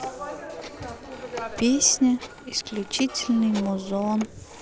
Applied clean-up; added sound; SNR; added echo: none; Telephone; 11 dB; none.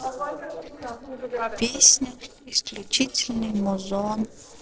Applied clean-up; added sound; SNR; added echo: neural separator model SepFormer DNS4.